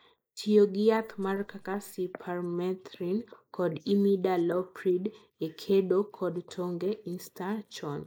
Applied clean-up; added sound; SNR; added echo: neural mask model Resemble Enhance denoiser.